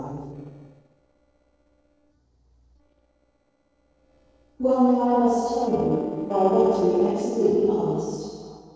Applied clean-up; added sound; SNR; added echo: neural separator model SepFormer DNS4.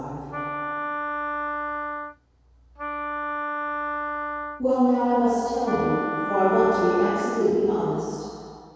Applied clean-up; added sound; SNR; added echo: none; Wind instrument, woodwind instrument; 4 dB; reverberation time 2.2 s.